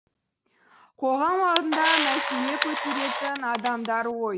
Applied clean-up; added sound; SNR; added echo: none; Camera; 2 dB; none.